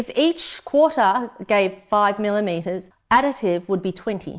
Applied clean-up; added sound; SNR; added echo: none; none; none; none.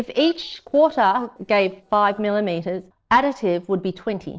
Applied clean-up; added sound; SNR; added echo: neural separator model SepFormer DNS4.